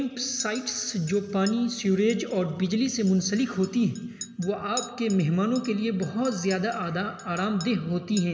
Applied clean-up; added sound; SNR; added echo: none; Chink, clink; 18 dB; reverberation time 1.7 s.